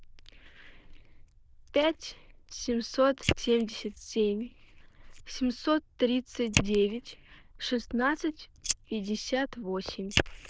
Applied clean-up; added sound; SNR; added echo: neural diffusion model UNIVERSE++.